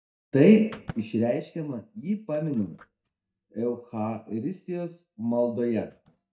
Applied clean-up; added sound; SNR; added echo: neural mask model DeepFilterNet 3.